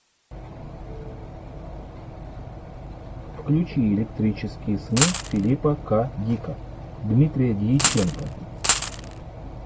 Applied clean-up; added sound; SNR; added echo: none; Coin (dropping); 1 dB; none.